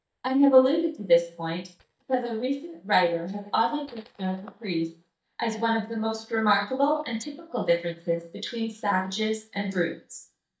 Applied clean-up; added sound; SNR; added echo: neural mask model DeepFilterNet 3.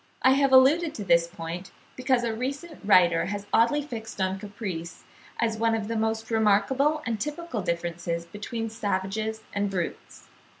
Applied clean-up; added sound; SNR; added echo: none; none; none; none.